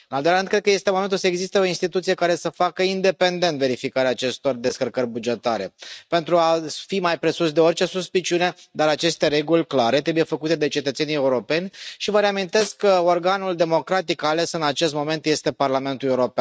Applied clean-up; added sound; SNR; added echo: neural mask model RNNoise.